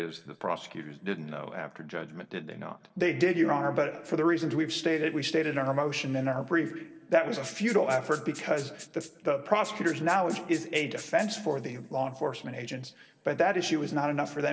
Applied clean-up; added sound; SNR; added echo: none; Rattle (instrument); 19 dB; reverberation time 2.7 s.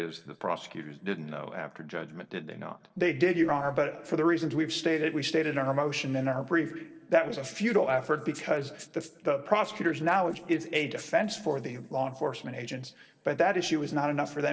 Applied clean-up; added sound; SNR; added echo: neural separator model SepFormer DNS4.